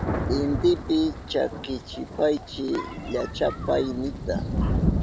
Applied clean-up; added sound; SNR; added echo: none; Thunder; 2 dB; none.